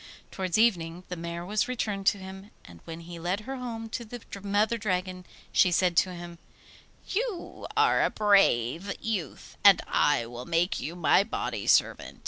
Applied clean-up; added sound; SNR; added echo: none; none; none; none.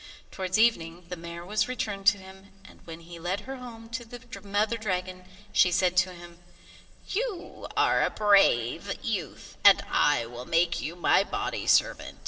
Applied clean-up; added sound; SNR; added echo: none; none; none; reverberation time 2.7 s.